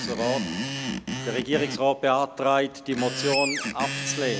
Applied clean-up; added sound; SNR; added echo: none; Screech; 5 dB; none.